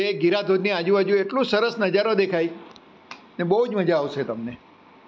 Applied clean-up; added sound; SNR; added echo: none; none; none; none.